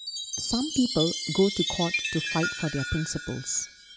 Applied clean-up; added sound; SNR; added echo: none; Chime; 4 dB; none.